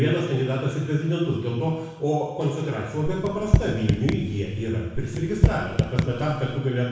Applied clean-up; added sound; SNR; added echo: none; Raindrop / Drip; 0 dB; reverberation time 1.0 s.